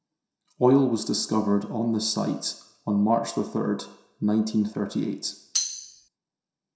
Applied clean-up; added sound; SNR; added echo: none; Tambourine; 4 dB; reverberation time 0.6 s.